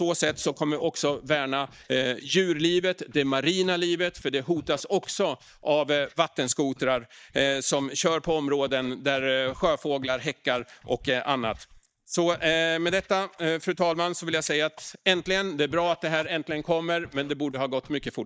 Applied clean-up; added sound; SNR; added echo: neural mask model DeepFilterNet 3.